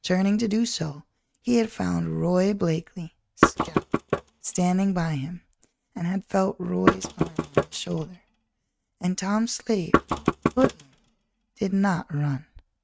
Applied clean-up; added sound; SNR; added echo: neural mask model RNNoise.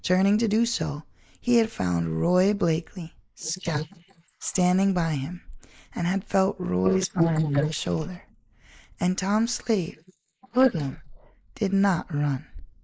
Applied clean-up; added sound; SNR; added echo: neural mask model Resemble Enhance denoiser.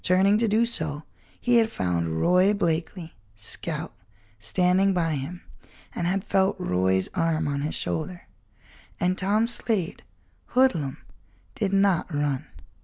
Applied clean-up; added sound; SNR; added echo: none; none; none; none.